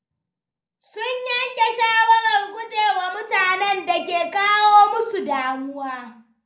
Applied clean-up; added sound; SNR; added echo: none; none; none; reverberation time 0.5 s.